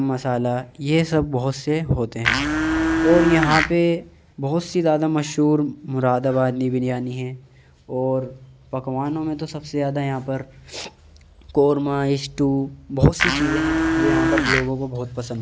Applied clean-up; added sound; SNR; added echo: none; Domestic sounds, home sounds; -3 dB; none.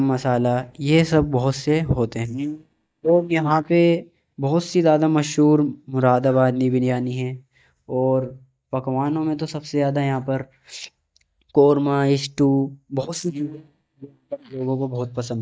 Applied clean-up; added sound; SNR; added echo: neural mask model DeepFilterNet 3.